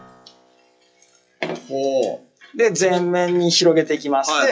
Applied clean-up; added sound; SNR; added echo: classical method WPE with log-MMSE.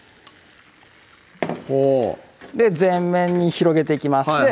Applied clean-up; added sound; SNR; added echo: none; none; none; none.